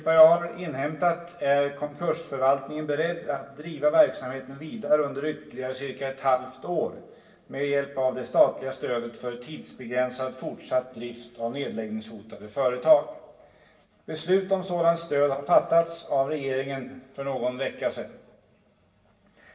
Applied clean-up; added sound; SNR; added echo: none; none; none; reverberation time 0.8 s.